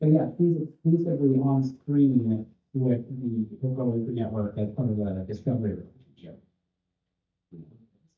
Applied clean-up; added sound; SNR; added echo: neural mask model DeepFilterNet 3.